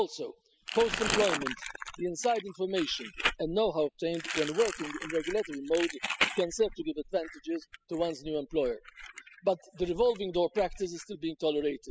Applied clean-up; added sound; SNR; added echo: classical method spectral subtraction.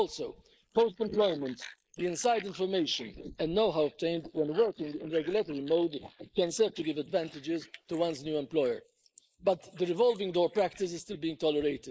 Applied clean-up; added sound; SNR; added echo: neural mask model Resemble Enhance denoiser.